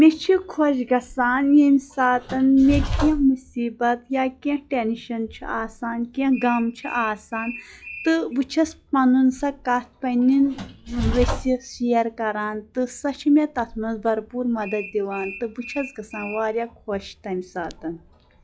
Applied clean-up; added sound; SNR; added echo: classical method log-MMSE.